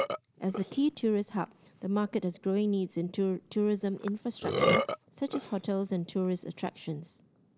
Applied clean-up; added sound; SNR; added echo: neural mask model Resemble Enhance denoiser.